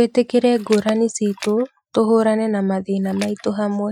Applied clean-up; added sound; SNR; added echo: classical method Wiener filter.